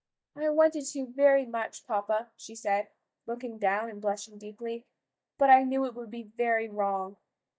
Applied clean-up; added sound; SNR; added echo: neural mask model DeepFilterNet 3.